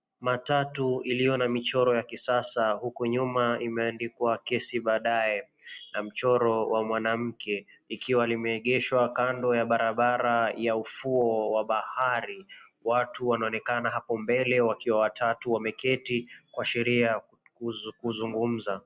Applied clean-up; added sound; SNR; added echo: none; none; none; none.